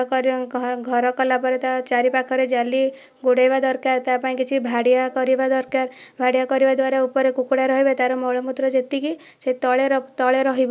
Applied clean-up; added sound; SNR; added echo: none; none; none; none.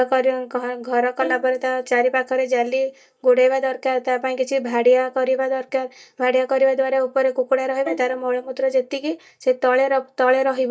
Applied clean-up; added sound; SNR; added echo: neural mask model DeepFilterNet 3.